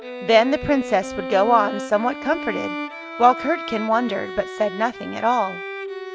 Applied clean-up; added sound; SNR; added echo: none; Bowed string instrument; 10 dB; none.